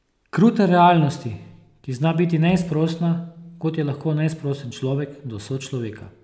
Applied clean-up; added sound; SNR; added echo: none; none; none; none.